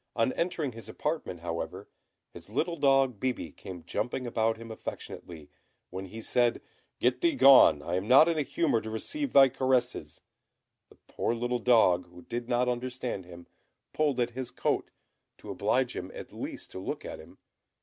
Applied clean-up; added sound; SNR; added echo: none; none; none; none.